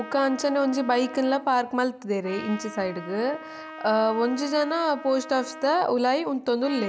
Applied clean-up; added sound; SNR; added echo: none; Trumpet; 16 dB; none.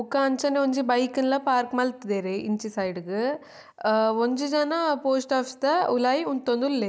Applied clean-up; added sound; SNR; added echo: none; none; none; none.